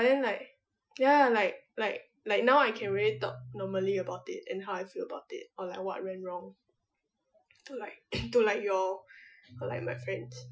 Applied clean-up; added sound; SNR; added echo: classical method Wiener filter.